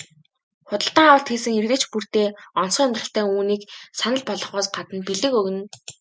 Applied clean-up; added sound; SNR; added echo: none; none; none; none.